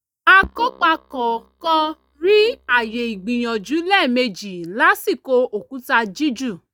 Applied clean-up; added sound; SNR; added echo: neural mask model DeepFilterNet 3.